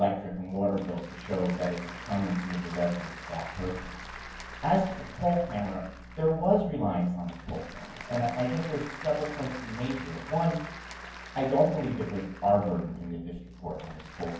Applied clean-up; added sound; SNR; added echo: none; Applause / Crowd; 14 dB; reverberation time 0.9 s.